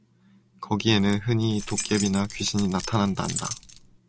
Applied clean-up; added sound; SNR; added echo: none; Keys jangling; 10 dB; none.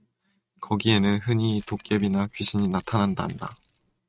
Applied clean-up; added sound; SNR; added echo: neural mask model RNNoise.